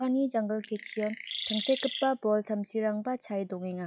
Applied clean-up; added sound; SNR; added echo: classical method log-MMSE.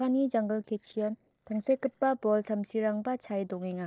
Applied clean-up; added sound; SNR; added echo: neural separator model SepFormer DNS4.